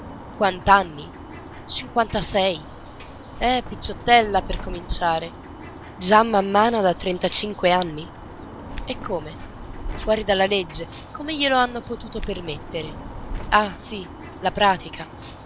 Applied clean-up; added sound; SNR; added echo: none; Keys jangling + Bird; 13 dB; none.